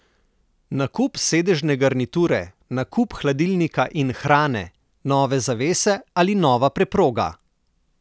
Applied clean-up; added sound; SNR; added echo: none; none; none; none.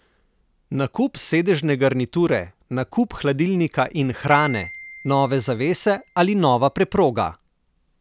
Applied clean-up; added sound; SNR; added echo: none; Glockenspiel; 16 dB; none.